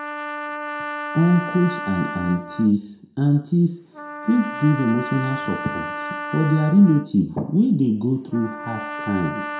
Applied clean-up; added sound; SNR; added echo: none; Trumpet; 10 dB; reverberation time 0.5 s.